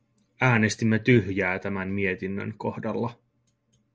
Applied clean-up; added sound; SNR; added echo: none; none; none; none.